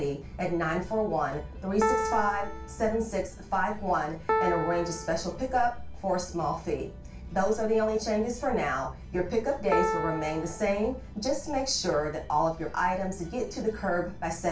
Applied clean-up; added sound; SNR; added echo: none; Piano; 4 dB; reverberation time 0.3 s.